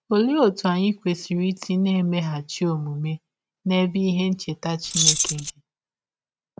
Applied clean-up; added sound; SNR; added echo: neural mask model RNNoise.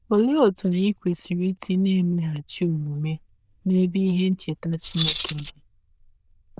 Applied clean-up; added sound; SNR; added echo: neural diffusion model UNIVERSE++.